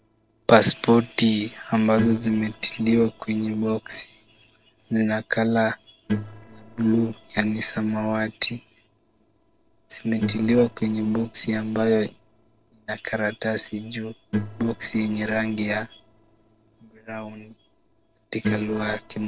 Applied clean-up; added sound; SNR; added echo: neural separator model SepFormer DNS4.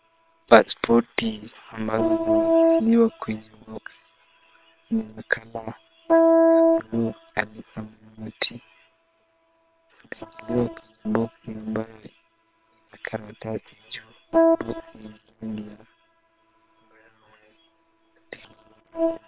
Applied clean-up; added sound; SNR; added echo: neural separator model SepFormer WHAM!.